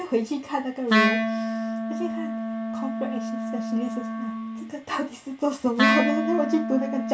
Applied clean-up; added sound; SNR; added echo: none; Wind instrument, woodwind instrument; -1 dB; reverberation time 0.3 s.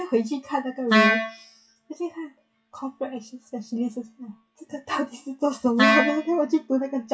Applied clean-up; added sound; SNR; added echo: classical method WPE with log-MMSE.